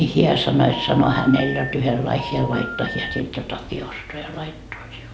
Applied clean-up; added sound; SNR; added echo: none; Telephone; 11 dB; none.